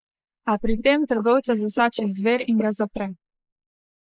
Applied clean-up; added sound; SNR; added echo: neural mask model Resemble Enhance denoiser.